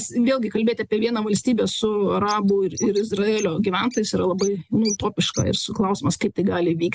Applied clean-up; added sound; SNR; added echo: none; Bird; 16 dB; none.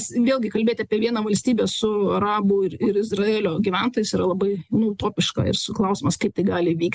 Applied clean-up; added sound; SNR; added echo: none; none; none; none.